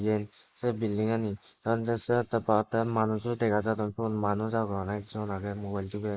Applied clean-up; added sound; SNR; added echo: neural mask model Resemble Enhance denoiser.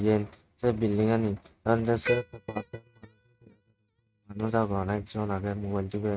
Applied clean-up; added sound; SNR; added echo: neural mask model RNNoise.